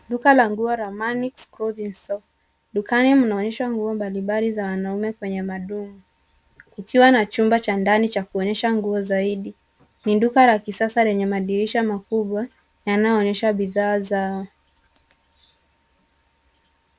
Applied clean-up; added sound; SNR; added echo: none; none; none; none.